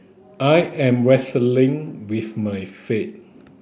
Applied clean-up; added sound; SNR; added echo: none; none; none; none.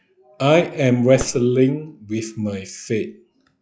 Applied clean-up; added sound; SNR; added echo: classical method log-MMSE.